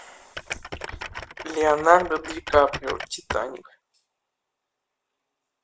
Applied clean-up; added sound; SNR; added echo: none; Typing; 10 dB; none.